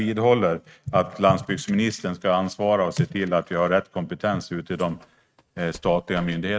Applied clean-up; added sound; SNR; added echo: neural mask model RNNoise.